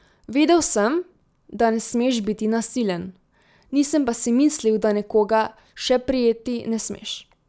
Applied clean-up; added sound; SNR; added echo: none; none; none; none.